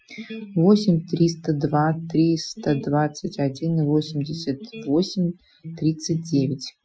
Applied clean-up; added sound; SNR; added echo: classical method Wiener filter.